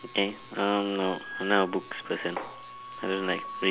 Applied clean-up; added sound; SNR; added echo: none; Wind instrument, woodwind instrument; 13 dB; none.